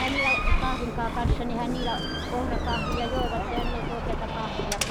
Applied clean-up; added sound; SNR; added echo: none; Purr + Door; -5 dB; none.